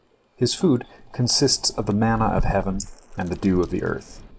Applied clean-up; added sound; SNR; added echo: neural mask model Resemble Enhance denoiser.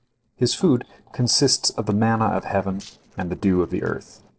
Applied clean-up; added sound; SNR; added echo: neural separator model SepFormer DNS4.